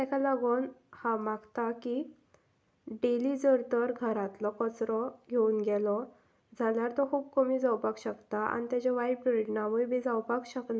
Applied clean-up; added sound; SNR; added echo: none; none; none; none.